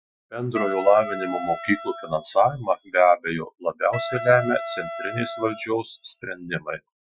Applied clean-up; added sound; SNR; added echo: classical method Wiener filter.